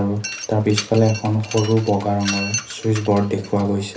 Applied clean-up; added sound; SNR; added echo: none; Mechanisms; 12 dB; reverberation time 0.3 s.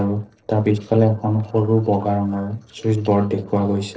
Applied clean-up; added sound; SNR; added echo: neural separator model SepFormer DNS4.